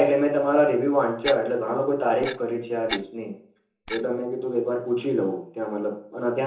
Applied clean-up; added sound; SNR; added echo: none; Clock; 13 dB; reverberation time 0.6 s.